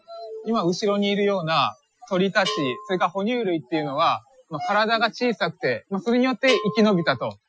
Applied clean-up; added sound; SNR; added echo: classical method Wiener filter.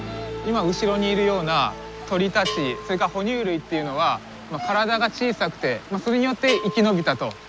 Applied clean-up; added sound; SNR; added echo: none; Bell; 15 dB; none.